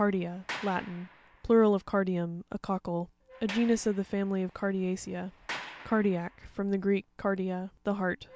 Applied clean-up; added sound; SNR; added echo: none; Sliding door; 18 dB; none.